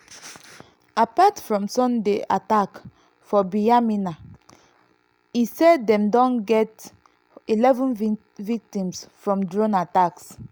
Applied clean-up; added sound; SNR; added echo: none; none; none; none.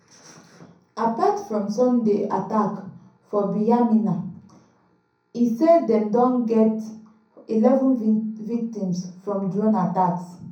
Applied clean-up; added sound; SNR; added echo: none; none; none; reverberation time 0.6 s.